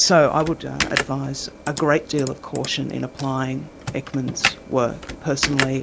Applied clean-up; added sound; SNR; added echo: none; Computer keyboard; 7 dB; none.